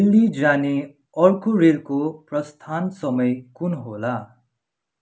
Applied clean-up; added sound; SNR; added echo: none; none; none; none.